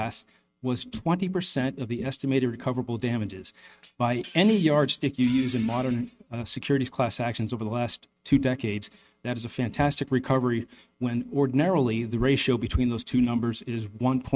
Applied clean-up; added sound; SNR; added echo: neural mask model RNNoise.